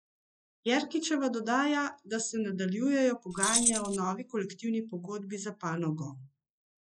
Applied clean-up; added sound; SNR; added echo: classical method log-MMSE.